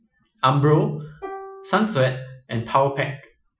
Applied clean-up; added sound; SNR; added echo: classical method Wiener filter.